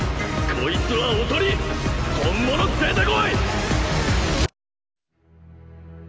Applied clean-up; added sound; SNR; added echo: none; none; none; none.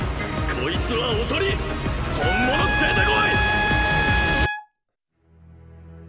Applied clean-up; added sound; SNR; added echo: none; Trumpet; 0 dB; none.